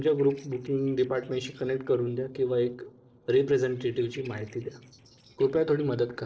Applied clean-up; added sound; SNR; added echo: neural separator model SepFormer DNS4.